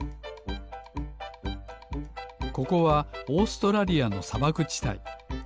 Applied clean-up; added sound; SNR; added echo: none; none; none; none.